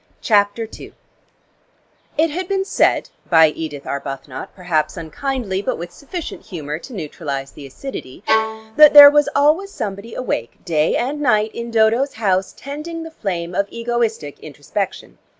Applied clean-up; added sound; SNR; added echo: none; Bowed string instrument; 3 dB; none.